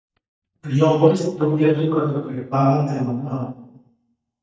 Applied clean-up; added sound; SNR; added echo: neural mask model DeepFilterNet 3.